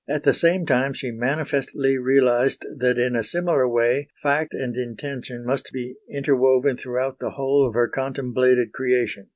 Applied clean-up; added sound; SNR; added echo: none; none; none; none.